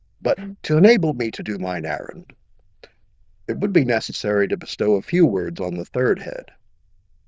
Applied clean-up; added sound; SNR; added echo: neural diffusion model UNIVERSE++.